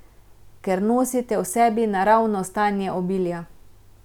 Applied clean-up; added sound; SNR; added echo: none; none; none; none.